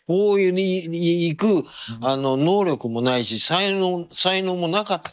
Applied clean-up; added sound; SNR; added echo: neural mask model DeepFilterNet 3.